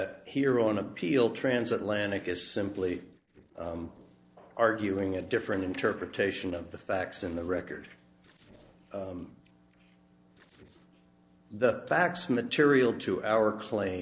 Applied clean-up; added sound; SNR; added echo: neural separator model SepFormer DNS4.